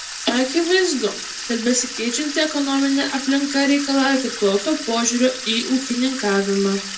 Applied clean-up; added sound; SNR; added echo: none; Sink (filling or washing) / Water tap, faucet; 10 dB; reverberation time 0.2 s.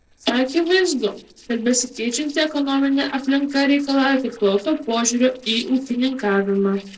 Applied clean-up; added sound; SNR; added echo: neural separator model SepFormer DNS4.